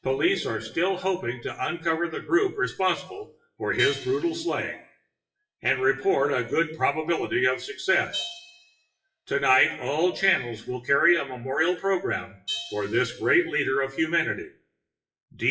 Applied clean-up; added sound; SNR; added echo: classical method WPE with log-MMSE.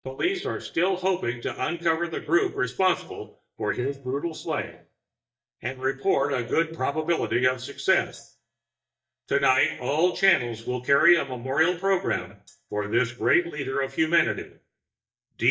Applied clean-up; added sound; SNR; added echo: neural mask model DeepFilterNet 3.